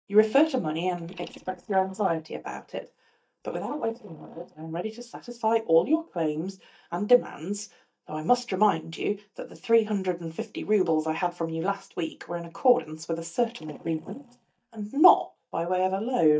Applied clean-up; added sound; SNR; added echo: neural mask model DeepFilterNet 3.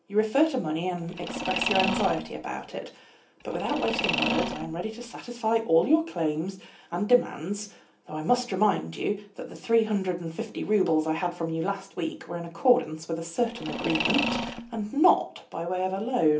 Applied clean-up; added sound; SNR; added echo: none; Mechanisms; 4 dB; reverberation time 0.3 s.